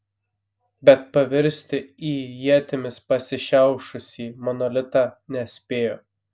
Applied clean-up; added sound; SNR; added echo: none; none; none; none.